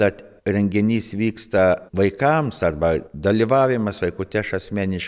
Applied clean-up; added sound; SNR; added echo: none; none; none; none.